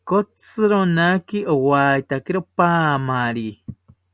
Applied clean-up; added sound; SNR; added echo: none; none; none; none.